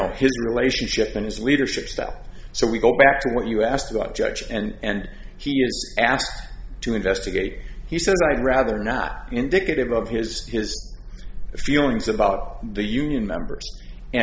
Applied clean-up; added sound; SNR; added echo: none; none; none; none.